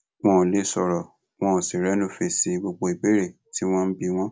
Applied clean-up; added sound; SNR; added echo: none; none; none; none.